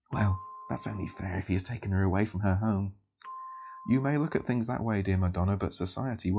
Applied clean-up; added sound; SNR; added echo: classical method log-MMSE.